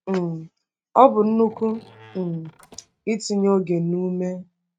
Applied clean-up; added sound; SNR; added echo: neural mask model RNNoise.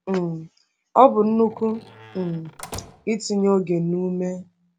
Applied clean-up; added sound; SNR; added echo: none; Slam; 19 dB; none.